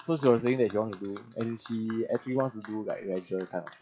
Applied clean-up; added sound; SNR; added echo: classical method WPE with log-MMSE.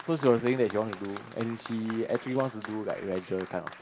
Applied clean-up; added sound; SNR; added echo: none; Applause; 15 dB; reverberation time 1.1 s.